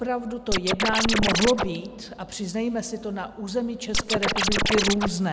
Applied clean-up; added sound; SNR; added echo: none; Scratching (performance technique); -2 dB; none.